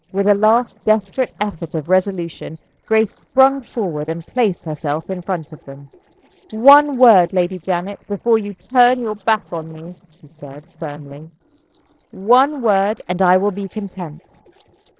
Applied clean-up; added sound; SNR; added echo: neural separator model SepFormer DNS4.